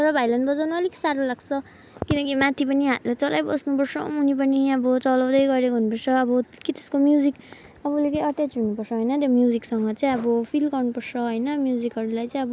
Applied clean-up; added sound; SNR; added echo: none; none; none; none.